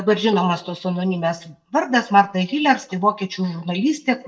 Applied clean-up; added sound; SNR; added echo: neural mask model DeepFilterNet 3.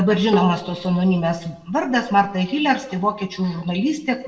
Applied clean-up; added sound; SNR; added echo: none; Bowed string instrument; 10 dB; reverberation time 0.8 s.